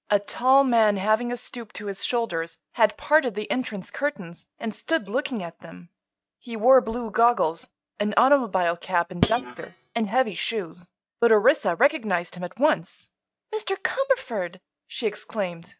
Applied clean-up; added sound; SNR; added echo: neural mask model RNNoise.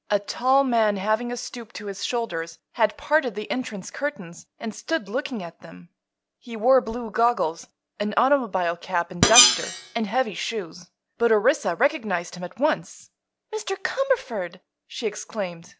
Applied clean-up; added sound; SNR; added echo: none; Screech; -3 dB; none.